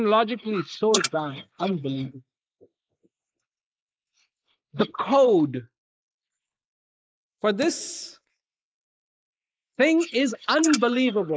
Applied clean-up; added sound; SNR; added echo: neural mask model Resemble Enhance denoiser.